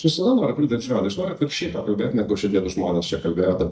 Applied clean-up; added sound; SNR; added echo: neural mask model DeepFilterNet 3.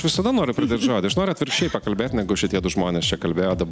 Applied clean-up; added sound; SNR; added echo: none; none; none; none.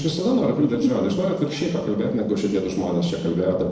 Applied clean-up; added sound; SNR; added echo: neural separator model SepFormer DNS4.